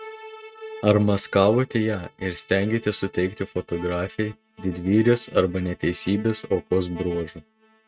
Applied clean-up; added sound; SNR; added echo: neural mask model RNNoise.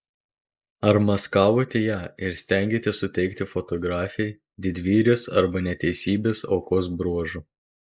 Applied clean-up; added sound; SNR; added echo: neural mask model Resemble Enhance denoiser.